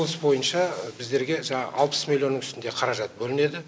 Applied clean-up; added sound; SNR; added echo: none; none; none; none.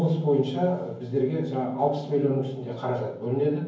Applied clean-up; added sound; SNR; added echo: none; none; none; reverberation time 0.9 s.